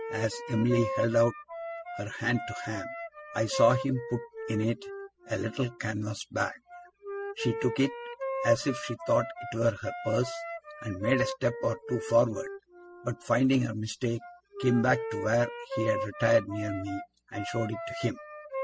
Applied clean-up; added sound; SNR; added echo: classical method spectral subtraction.